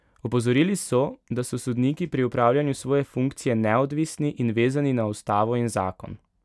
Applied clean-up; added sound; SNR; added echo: none; none; none; none.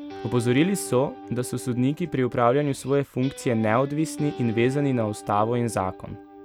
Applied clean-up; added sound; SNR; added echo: none; Guitar; 15 dB; none.